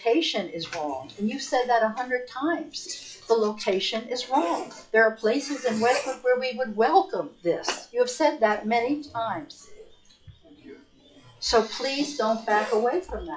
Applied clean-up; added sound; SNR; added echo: classical method log-MMSE.